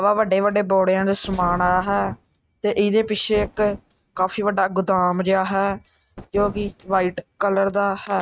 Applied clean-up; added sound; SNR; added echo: neural mask model RNNoise.